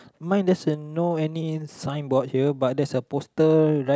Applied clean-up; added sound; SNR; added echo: none; none; none; none.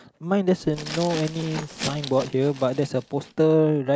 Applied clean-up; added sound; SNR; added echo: none; Glass; 14 dB; none.